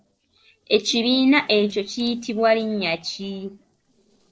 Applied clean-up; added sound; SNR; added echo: neural separator model SepFormer DNS4.